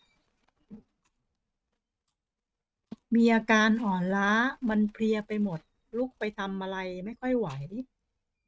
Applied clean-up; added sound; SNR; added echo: neural mask model RNNoise.